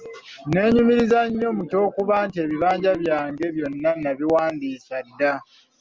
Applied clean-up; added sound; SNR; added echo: none; none; none; none.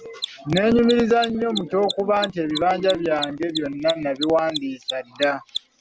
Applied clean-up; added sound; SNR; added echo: none; Mechanisms; 12 dB; none.